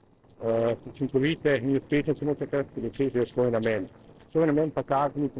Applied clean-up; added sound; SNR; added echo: neural separator model SepFormer DNS4.